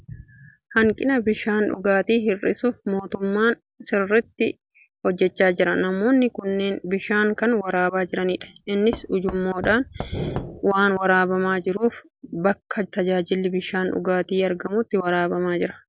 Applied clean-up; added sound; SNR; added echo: none; Knock / Wood; 14 dB; none.